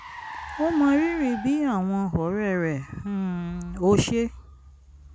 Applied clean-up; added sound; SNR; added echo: none; Car; 15 dB; none.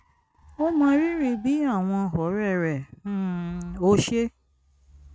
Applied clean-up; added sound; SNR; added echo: neural mask model RNNoise.